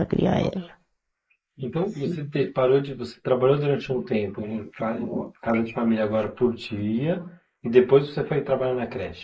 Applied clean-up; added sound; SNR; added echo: neural mask model Resemble Enhance denoiser.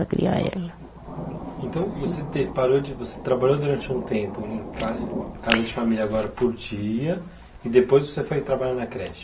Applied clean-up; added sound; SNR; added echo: none; Thunder; 13 dB; none.